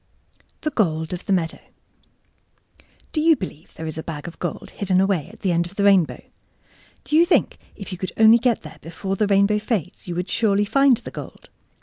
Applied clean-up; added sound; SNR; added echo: none; none; none; none.